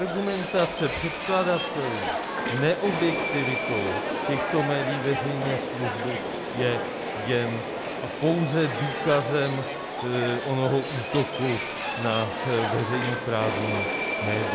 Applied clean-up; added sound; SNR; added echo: none; Subway, metro, underground; 2 dB; none.